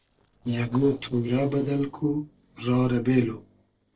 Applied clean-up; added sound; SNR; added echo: neural separator model SepFormer DNS4.